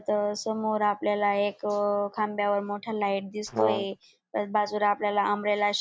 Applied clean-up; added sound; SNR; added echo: none; Brass instrument; 2 dB; none.